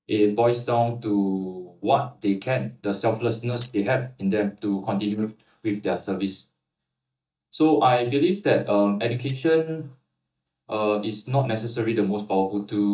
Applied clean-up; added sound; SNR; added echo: neural mask model DeepFilterNet 3.